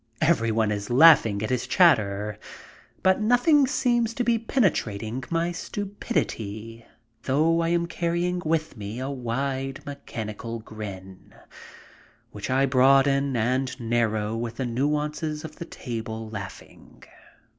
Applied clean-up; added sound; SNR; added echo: none; none; none; none.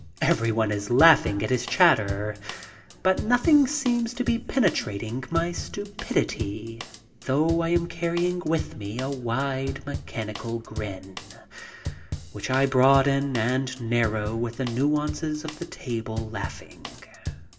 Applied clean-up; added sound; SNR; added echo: none; Drum kit; 12 dB; reverberation time 1.4 s.